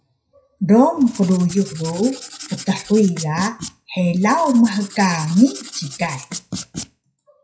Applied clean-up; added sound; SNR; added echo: classical method WPE with log-MMSE.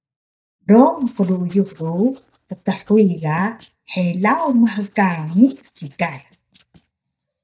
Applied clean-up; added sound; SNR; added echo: neural mask model DeepFilterNet 3.